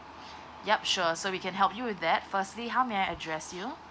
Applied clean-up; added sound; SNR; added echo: none; none; none; none.